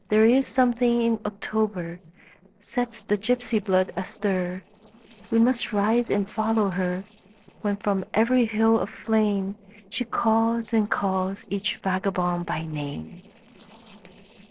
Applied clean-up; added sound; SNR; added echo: neural separator model SepFormer DNS4.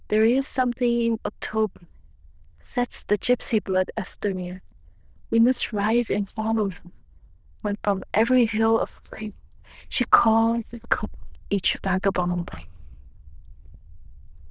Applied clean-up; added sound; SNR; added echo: neural diffusion model UNIVERSE++.